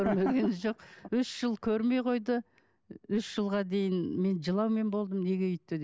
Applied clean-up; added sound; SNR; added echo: none; none; none; none.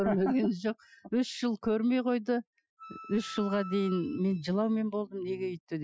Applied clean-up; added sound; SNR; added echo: classical method Wiener filter.